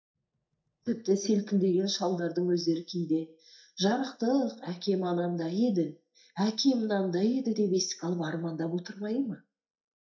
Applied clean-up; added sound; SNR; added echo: neural mask model DeepFilterNet 3.